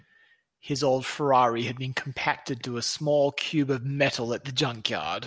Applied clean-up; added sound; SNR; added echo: none; none; none; none.